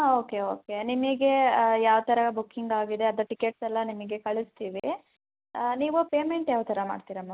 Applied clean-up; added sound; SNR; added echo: none; none; none; none.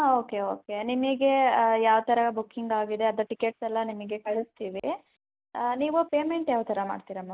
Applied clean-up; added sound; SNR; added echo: neural mask model Resemble Enhance denoiser.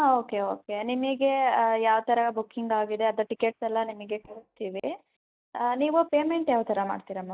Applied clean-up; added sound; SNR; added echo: neural mask model DeepFilterNet 3.